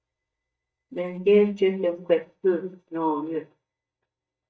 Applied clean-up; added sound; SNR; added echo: neural mask model DeepFilterNet 3.